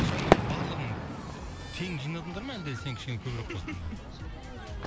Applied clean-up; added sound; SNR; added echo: none; Crowd / Fireworks; -4 dB; none.